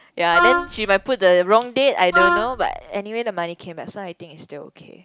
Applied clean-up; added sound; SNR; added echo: none; Wind instrument, woodwind instrument; 0 dB; none.